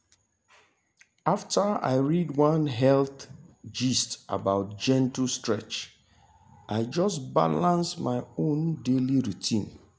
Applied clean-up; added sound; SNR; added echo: none; none; none; none.